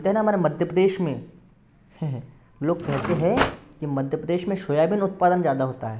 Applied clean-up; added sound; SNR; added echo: none; Cutlery, silverware / Drawer open or close; 4 dB; none.